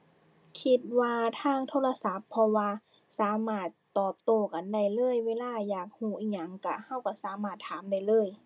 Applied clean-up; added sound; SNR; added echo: none; none; none; none.